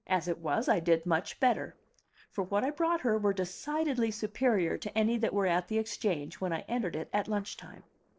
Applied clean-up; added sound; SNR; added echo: neural separator model SepFormer DNS4.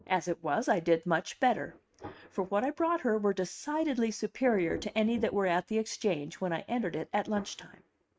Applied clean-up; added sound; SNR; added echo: neural mask model RNNoise.